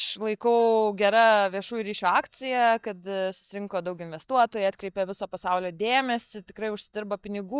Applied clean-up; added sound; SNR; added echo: neural mask model DeepFilterNet 3.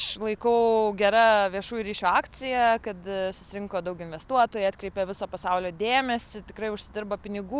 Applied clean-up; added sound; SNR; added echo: none; none; none; none.